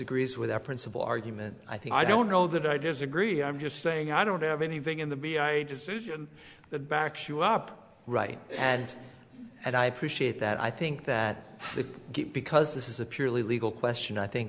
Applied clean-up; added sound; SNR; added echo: none; none; none; none.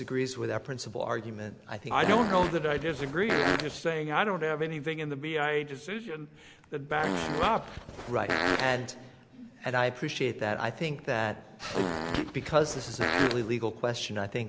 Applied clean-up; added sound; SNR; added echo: none; Fart; 2 dB; none.